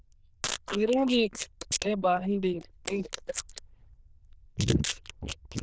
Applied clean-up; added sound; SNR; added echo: neural diffusion model UNIVERSE++.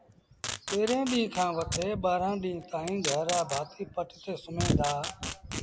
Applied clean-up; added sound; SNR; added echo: none; Packing tape, duct tape; 9 dB; none.